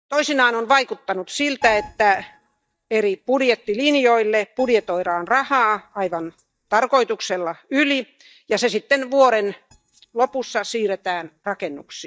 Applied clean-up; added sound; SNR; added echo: neural mask model DeepFilterNet 3.